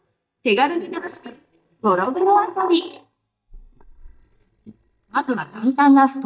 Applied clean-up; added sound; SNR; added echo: neural mask model DeepFilterNet 3.